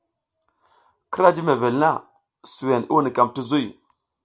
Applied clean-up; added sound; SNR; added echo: none; none; none; none.